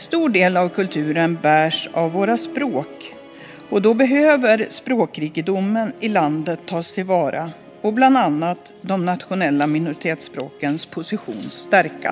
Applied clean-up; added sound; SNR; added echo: none; Musical instrument; 19 dB; none.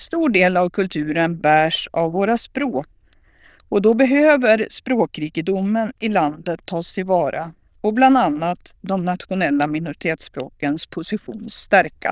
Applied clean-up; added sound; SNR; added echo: neural diffusion model UNIVERSE++.